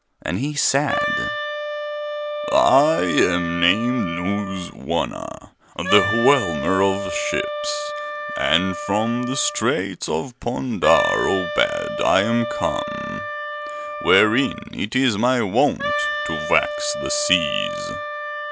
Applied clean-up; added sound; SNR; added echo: none; Wind instrument, woodwind instrument; 6 dB; none.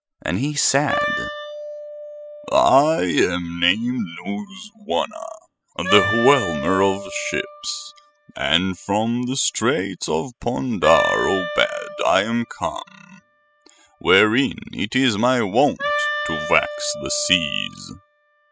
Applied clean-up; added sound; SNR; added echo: classical method spectral subtraction.